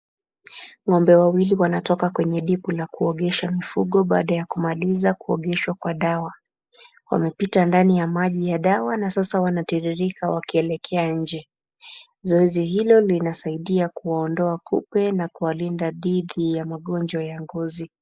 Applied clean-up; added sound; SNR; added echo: neural mask model Resemble Enhance denoiser.